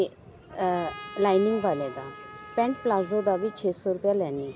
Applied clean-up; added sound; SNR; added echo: none; Trumpet; 17 dB; none.